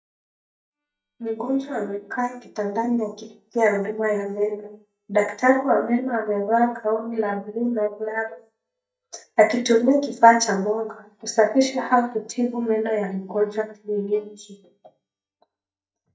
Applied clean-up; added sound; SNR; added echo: neural mask model DeepFilterNet 3.